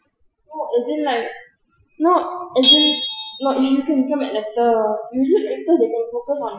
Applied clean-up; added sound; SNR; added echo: classical method Wiener filter.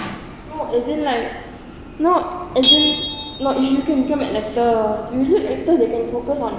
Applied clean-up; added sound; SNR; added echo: none; Bell; 6 dB; none.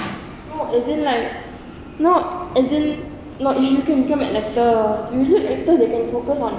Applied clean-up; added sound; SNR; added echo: none; none; none; none.